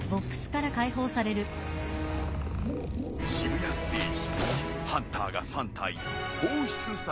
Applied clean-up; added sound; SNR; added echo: none; Idling / Accelerating, revving, vroom / Car; 10 dB; none.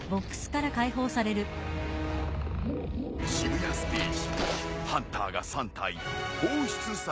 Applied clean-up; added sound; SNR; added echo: none; none; none; none.